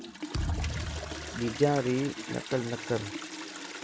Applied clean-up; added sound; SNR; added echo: none; Toilet flush + Thump, thud; 4 dB; none.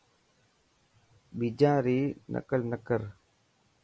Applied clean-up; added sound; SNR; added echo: none; none; none; none.